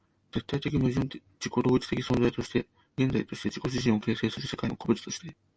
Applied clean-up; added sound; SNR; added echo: none; none; none; none.